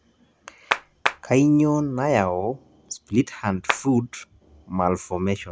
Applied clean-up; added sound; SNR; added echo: none; Clapping; 2 dB; none.